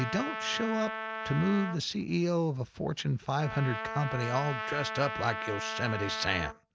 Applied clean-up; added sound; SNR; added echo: none; Trumpet; 7 dB; none.